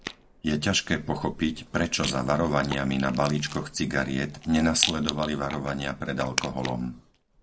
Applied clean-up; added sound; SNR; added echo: none; Rattle; 10 dB; none.